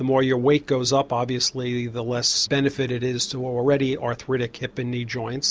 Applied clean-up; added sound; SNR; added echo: none; none; none; none.